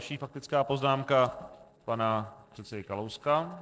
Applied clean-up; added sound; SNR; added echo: neural separator model SepFormer DNS4.